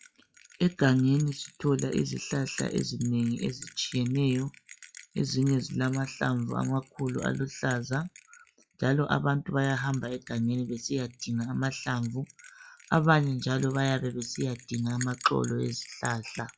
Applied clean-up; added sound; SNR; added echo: classical method log-MMSE.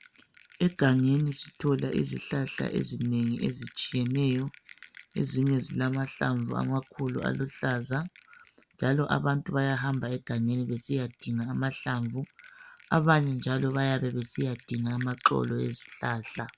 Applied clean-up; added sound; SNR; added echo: none; Bell; 19 dB; none.